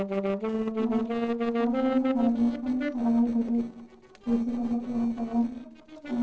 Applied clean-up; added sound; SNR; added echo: neural separator model SepFormer DNS4.